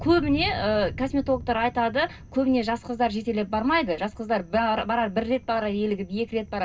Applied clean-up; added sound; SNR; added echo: none; Thunder; 15 dB; reverberation time 0.2 s.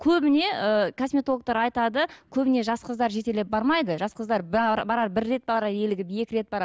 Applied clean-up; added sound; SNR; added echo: none; none; none; none.